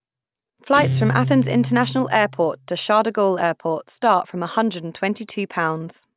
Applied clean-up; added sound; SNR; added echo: none; Guitar; 9 dB; none.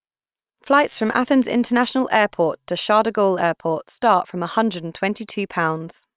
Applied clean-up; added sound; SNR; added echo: neural separator model SepFormer WHAM!.